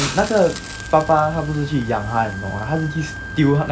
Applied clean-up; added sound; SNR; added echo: none; Hiss + Wind instrument, woodwind instrument; 13 dB; none.